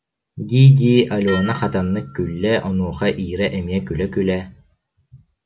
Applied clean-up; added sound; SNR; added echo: none; Dishes, pots, and pans; 18 dB; none.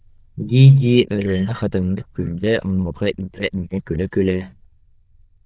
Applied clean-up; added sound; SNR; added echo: neural diffusion model UNIVERSE++.